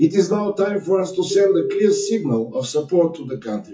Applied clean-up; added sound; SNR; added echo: classical method WPE with log-MMSE.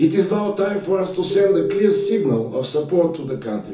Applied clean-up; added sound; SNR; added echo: none; Telephone; 2 dB; reverberation time 0.7 s.